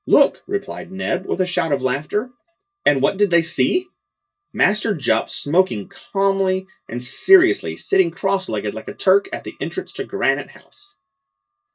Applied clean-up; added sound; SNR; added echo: neural mask model DeepFilterNet 3.